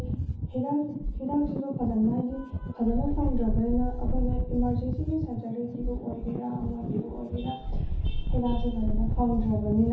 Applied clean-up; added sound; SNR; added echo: none; Wind; 0 dB; reverberation time 0.5 s.